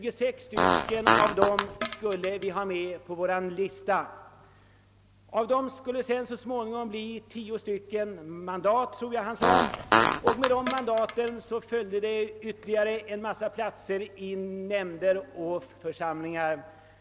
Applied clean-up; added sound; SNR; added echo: none; Fart; -3 dB; none.